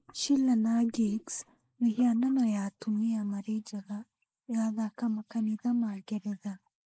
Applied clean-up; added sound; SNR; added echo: neural mask model Resemble Enhance denoiser.